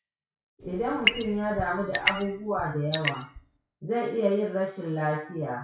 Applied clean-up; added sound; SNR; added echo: classical method WPE with log-MMSE.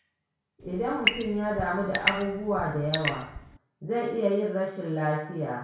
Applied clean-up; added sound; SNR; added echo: none; Drip / Sink (filling or washing) / Water tap, faucet / Water; 3 dB; reverberation time 0.6 s.